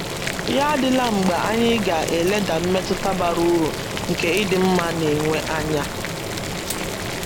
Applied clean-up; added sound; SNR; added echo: none; Boiling; 5 dB; none.